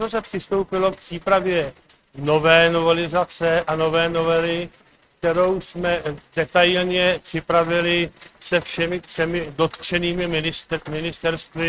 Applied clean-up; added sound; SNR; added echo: neural mask model RNNoise.